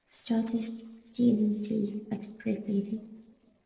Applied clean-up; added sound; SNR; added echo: neural separator model SepFormer DNS4.